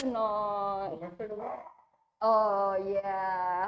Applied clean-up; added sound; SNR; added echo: neural mask model RNNoise.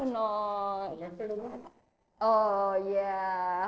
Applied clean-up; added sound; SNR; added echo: neural separator model SepFormer DNS4.